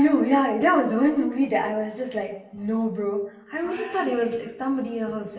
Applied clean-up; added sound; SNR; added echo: none; none; none; reverberation time 0.8 s.